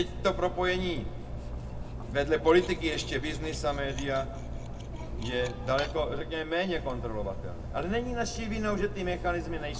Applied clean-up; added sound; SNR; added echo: none; Cutlery, silverware; 6 dB; reverberation time 0.2 s.